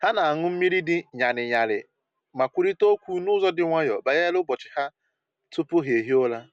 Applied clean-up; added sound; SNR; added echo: none; none; none; none.